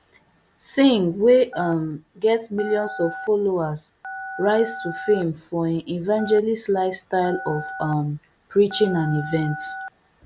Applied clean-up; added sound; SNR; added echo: none; Telephone; 13 dB; none.